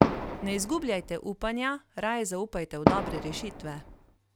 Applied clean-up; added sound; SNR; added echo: none; Fireworks; -4 dB; none.